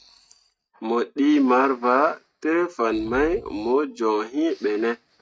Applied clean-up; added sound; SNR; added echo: neural mask model RNNoise.